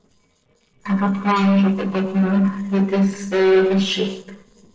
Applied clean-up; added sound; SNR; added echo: neural separator model SepFormer DNS4.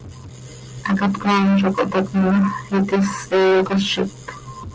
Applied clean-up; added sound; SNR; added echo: none; none; none; none.